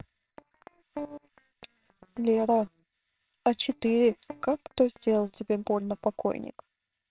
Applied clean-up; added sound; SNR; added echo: neural separator model SepFormer WHAMR!.